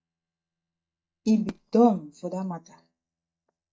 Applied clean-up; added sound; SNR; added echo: neural mask model DeepFilterNet 3.